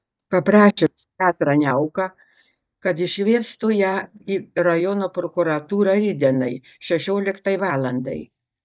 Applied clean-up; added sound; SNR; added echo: neural mask model DeepFilterNet 3.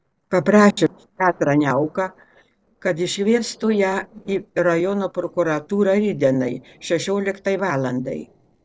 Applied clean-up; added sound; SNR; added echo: neural separator model SepFormer DNS4.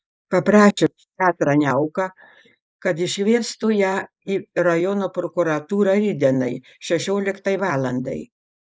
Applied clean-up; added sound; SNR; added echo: neural mask model Resemble Enhance denoiser.